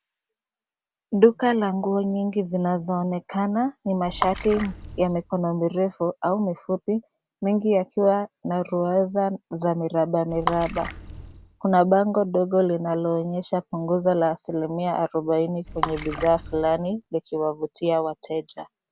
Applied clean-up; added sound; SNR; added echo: none; Water / Splash, splatter; 9 dB; none.